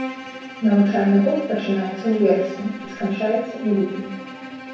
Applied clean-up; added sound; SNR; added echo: none; Bowed string instrument; 13 dB; reverberation time 0.7 s.